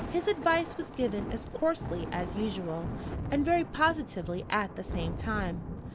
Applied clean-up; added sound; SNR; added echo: none; Thunder; 6 dB; none.